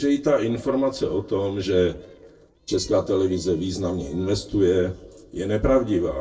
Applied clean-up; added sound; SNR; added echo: neural separator model SepFormer DNS4.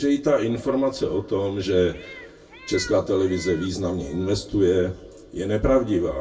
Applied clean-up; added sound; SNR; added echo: none; Meow; 19 dB; reverberation time 0.2 s.